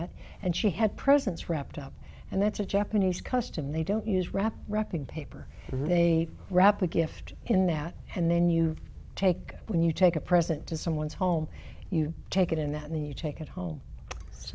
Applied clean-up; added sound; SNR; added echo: none; none; none; none.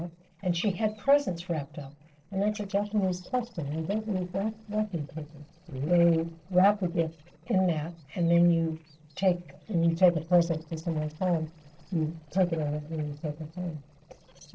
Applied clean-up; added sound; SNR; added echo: neural separator model SepFormer DNS4.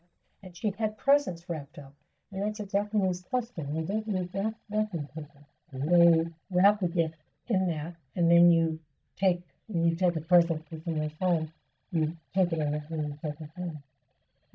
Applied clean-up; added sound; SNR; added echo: neural mask model DeepFilterNet 3.